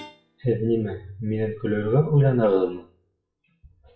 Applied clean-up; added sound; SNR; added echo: classical method WPE with log-MMSE.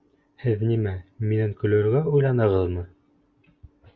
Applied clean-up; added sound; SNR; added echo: none; none; none; none.